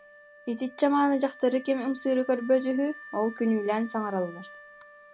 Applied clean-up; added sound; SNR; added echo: none; Wind instrument, woodwind instrument; 19 dB; none.